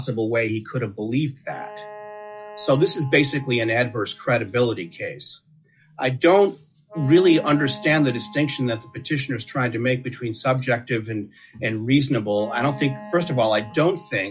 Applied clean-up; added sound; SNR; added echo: classical method log-MMSE.